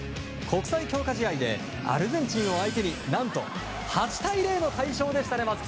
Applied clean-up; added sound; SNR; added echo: none; Hi-hat; 17 dB; none.